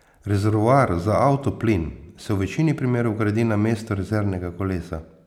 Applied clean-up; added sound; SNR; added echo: none; none; none; none.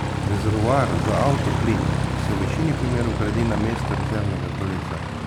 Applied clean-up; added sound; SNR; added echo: none; Aircraft; -1 dB; none.